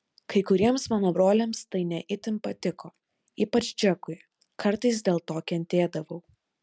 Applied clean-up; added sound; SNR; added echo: none; none; none; none.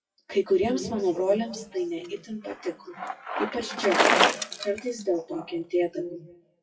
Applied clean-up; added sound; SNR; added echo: classical method WPE with log-MMSE.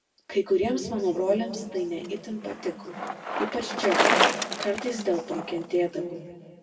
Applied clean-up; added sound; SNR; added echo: none; Bicycle; 2 dB; reverberation time 1.9 s.